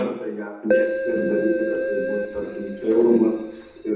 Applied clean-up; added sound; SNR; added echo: none; Keyboard (musical); 3 dB; reverberation time 0.9 s.